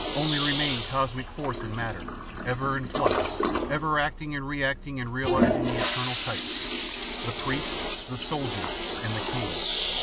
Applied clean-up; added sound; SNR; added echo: none; Toilet flush; -4 dB; none.